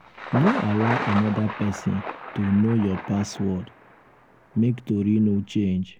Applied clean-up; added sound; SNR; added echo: none; Thunder; 10 dB; none.